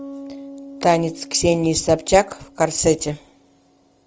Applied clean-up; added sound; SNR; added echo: none; Bass guitar; 19 dB; none.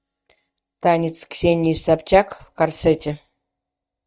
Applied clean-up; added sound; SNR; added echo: neural mask model DeepFilterNet 3.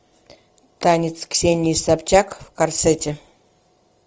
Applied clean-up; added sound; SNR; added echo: none; none; none; none.